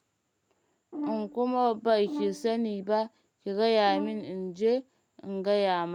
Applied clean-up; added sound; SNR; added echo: none; Brass instrument; 10 dB; none.